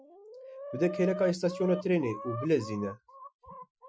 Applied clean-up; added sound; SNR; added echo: classical method Wiener filter.